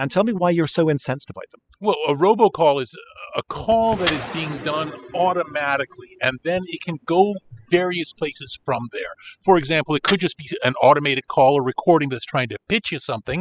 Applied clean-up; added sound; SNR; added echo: classical method spectral subtraction.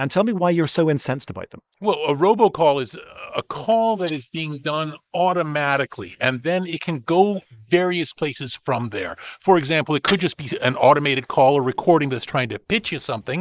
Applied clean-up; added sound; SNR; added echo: neural mask model Resemble Enhance denoiser.